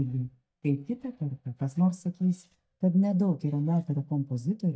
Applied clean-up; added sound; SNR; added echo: neural mask model DeepFilterNet 3.